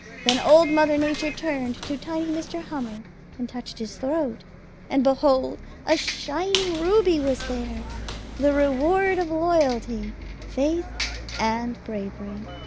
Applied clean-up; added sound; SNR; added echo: none; Bus + Squeak; 10 dB; none.